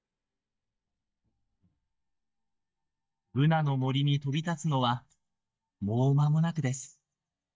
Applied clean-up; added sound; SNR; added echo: neural mask model DeepFilterNet 3.